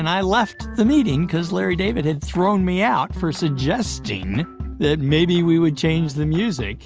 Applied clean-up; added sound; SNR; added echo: none; none; none; none.